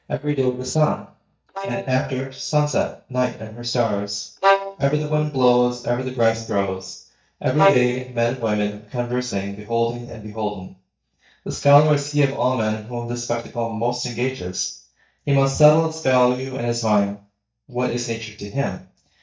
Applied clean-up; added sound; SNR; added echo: neural mask model DeepFilterNet 3.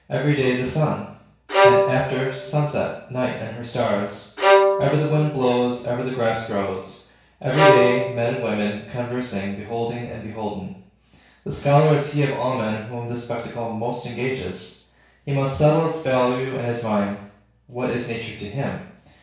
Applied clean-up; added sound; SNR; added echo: none; Bowed string instrument; -1 dB; reverberation time 0.6 s.